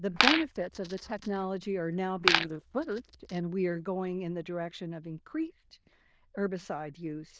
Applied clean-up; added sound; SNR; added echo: neural diffusion model UNIVERSE++.